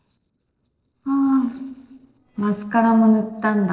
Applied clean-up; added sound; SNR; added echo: neural separator model SepFormer DNS4.